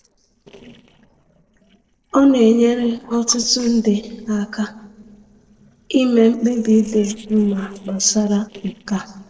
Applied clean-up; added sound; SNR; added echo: neural separator model SepFormer DNS4.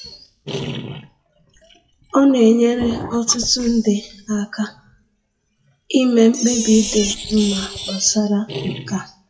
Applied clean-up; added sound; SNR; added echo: classical method WPE with log-MMSE.